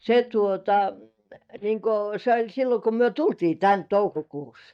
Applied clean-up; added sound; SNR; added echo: neural mask model DeepFilterNet 3.